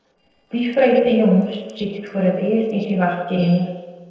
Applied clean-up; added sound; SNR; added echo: neural separator model SepFormer DNS4.